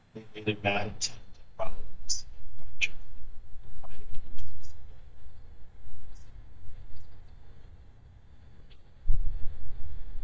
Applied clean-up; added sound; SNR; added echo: neural mask model DeepFilterNet 3.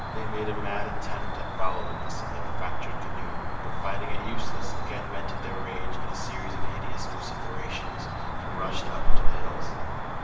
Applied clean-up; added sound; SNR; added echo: none; Cricket; 10 dB; reverberation time 1.3 s.